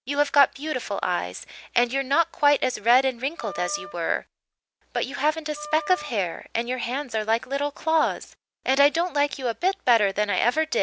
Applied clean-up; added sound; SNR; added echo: none; Wind instrument, woodwind instrument; 17 dB; none.